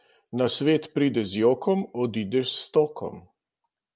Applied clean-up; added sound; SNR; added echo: none; none; none; none.